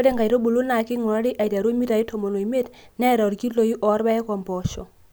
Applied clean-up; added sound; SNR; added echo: none; none; none; none.